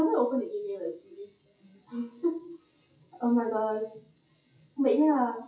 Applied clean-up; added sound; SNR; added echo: classical method WPE with log-MMSE.